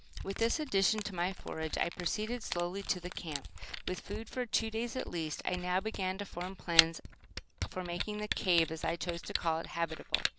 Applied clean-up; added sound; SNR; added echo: none; Camera; 4 dB; none.